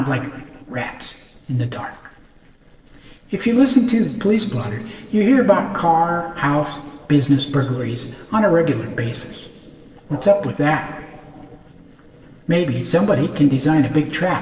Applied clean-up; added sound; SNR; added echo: neural separator model SepFormer DNS4.